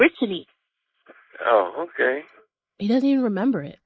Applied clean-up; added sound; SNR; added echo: neural mask model Resemble Enhance denoiser.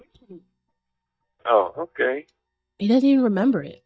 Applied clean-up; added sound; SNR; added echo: neural mask model DeepFilterNet 3.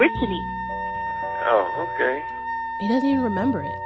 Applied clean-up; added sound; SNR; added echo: none; Wind instrument, woodwind instrument; 5 dB; none.